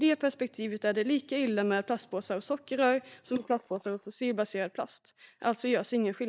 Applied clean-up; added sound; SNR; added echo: neural mask model DeepFilterNet 3.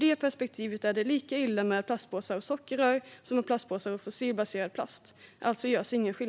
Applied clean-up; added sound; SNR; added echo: none; none; none; none.